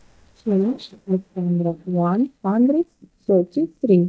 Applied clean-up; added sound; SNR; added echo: neural mask model DeepFilterNet 3.